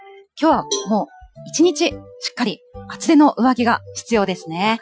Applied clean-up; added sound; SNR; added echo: classical method Wiener filter.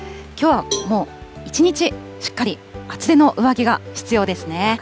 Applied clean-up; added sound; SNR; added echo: none; Cowbell; 13 dB; none.